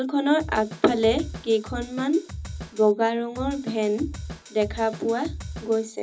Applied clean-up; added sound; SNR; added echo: none; Drum kit; 12 dB; reverberation time 0.4 s.